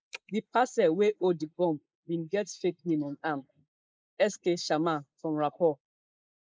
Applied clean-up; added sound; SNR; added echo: neural mask model Resemble Enhance denoiser.